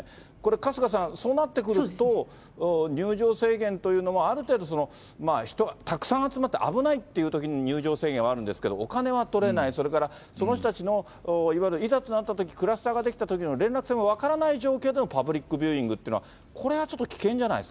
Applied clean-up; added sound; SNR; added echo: none; none; none; none.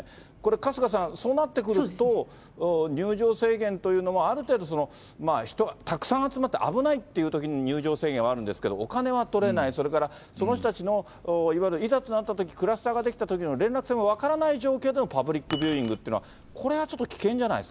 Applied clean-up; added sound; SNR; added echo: none; Keys jangling; 15 dB; none.